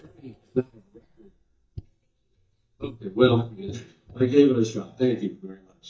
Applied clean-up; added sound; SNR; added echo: neural mask model DeepFilterNet 3.